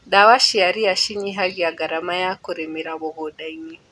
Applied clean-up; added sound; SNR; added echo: none; none; none; none.